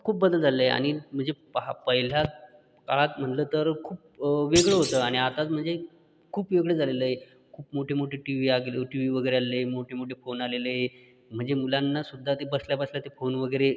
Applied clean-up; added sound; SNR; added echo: none; Thump, thud; 6 dB; none.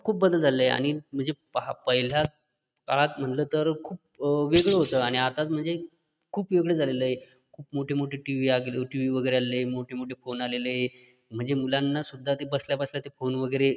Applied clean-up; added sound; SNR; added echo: neural mask model RNNoise.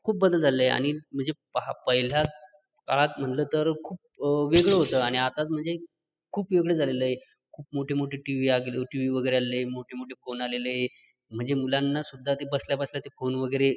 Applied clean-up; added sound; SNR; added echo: classical method spectral subtraction.